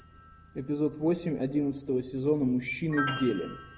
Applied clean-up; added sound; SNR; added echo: none; Piano; 12 dB; none.